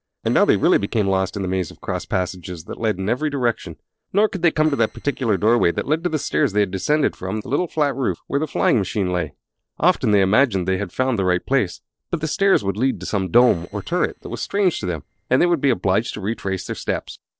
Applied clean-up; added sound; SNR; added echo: neural separator model SepFormer DNS4.